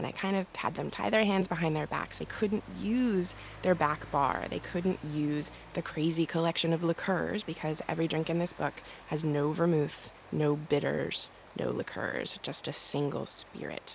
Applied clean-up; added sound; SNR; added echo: none; Rain; 19 dB; none.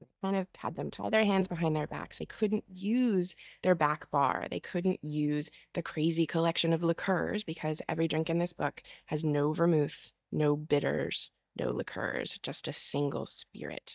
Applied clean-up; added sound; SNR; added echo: neural mask model DeepFilterNet 3.